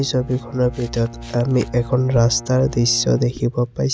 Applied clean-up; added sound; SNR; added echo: none; Bowed string instrument; 18 dB; none.